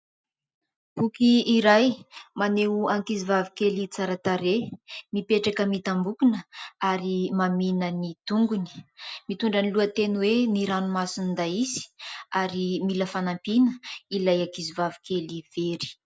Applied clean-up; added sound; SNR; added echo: none; none; none; none.